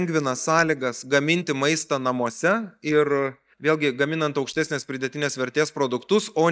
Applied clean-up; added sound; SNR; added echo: neural mask model DeepFilterNet 3.